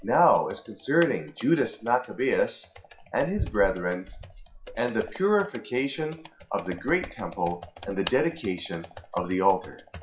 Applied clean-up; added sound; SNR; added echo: classical method WPE with log-MMSE.